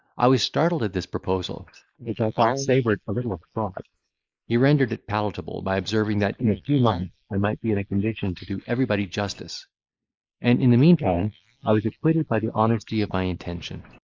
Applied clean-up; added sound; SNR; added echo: neural mask model Resemble Enhance denoiser.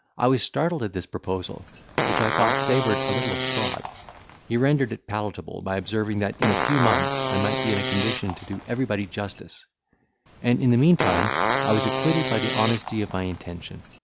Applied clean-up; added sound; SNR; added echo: none; Fart; 0 dB; none.